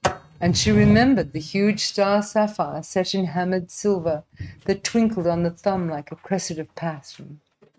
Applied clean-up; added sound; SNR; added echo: neural mask model RNNoise.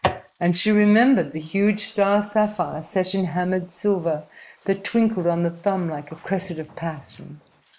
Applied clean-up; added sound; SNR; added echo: neural mask model Resemble Enhance denoiser.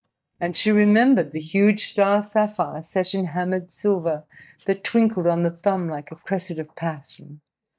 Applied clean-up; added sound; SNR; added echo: neural mask model DeepFilterNet 3.